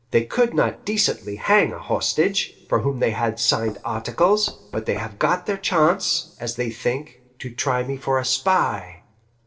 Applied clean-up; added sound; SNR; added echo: neural separator model SepFormer DNS4.